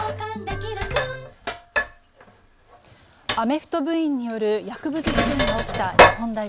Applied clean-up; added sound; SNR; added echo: none; Sink (filling or washing); -3 dB; none.